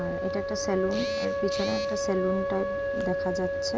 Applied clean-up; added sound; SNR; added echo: none; Wind instrument, woodwind instrument; -1 dB; none.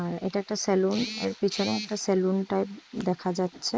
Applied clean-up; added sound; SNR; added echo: neural mask model Resemble Enhance denoiser.